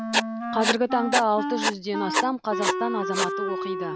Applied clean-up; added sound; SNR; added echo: none; Wind instrument, woodwind instrument + Writing; 0 dB; none.